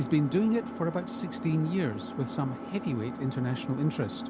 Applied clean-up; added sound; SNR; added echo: none; Engine; 8 dB; none.